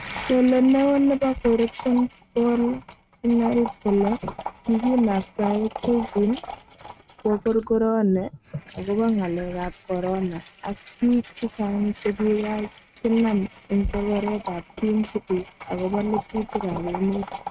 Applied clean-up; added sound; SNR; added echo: neural mask model RNNoise.